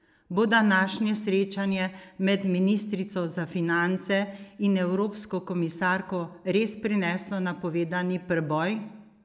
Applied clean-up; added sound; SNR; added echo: none; none; none; none.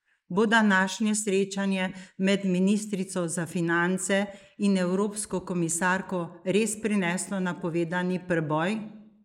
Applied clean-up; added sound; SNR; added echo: neural mask model Resemble Enhance denoiser.